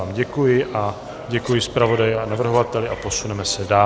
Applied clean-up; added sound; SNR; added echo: none; Breathing; 18 dB; none.